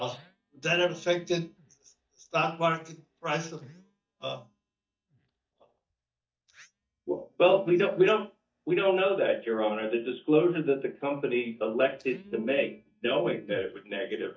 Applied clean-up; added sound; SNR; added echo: neural mask model DeepFilterNet 3.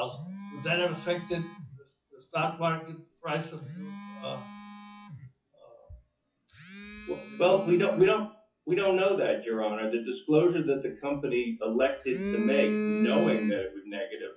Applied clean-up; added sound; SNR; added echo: classical method WPE with log-MMSE.